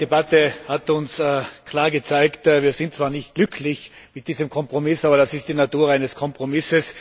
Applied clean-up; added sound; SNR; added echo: none; none; none; none.